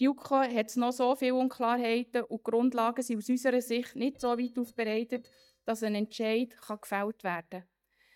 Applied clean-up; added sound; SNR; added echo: neural mask model DeepFilterNet 3.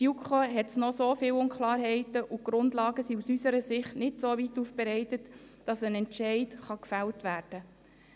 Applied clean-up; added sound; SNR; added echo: none; none; none; none.